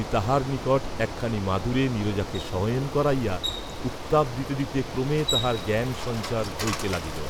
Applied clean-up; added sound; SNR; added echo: none; Bicycle; 6 dB; none.